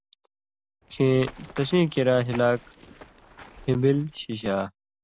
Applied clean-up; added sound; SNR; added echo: none; Run; 19 dB; none.